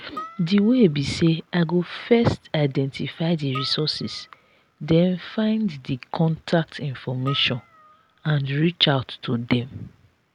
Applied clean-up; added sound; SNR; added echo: none; Harp; 20 dB; none.